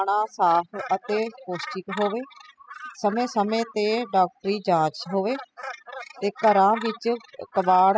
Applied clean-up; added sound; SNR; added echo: classical method spectral subtraction.